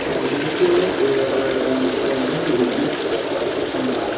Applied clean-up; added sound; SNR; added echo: none; Toilet flush; 0 dB; reverberation time 0.5 s.